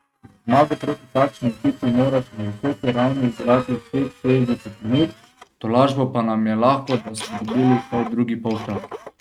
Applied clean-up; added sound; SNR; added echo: neural mask model RNNoise.